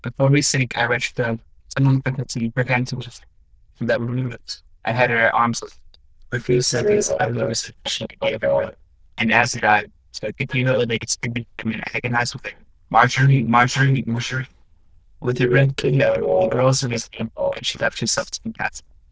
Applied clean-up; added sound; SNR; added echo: neural diffusion model UNIVERSE++.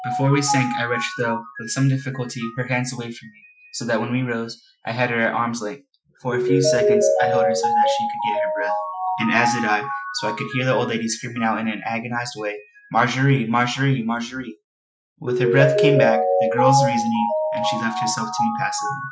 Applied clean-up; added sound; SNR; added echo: classical method Wiener filter.